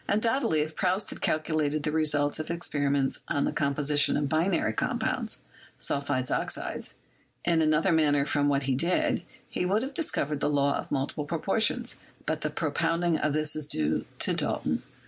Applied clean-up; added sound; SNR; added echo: none; none; none; none.